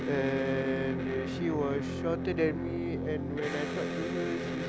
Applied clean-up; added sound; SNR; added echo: none; Electric guitar; 1 dB; none.